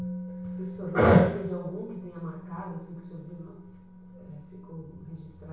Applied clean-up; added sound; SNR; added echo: none; Musical instrument; 12 dB; reverberation time 0.6 s.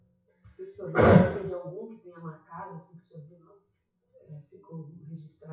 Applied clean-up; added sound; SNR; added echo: classical method WPE with log-MMSE.